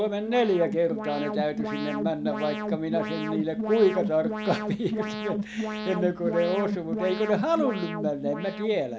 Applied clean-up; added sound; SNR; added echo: none; Alarm; 5 dB; none.